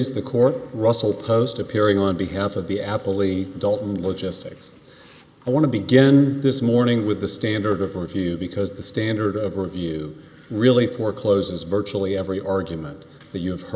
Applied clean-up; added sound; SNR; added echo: none; none; none; none.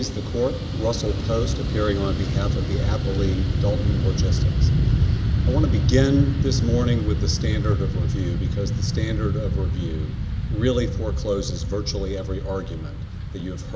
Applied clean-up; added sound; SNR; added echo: none; Fixed-wing aircraft, airplane; -5 dB; none.